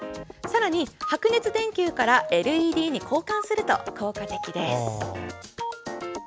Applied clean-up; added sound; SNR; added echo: none; none; none; none.